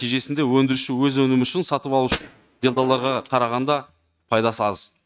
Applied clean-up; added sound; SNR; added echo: neural mask model RNNoise.